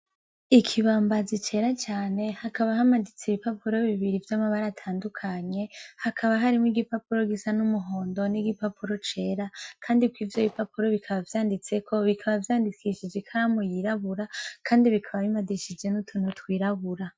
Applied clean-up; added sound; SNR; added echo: neural mask model RNNoise.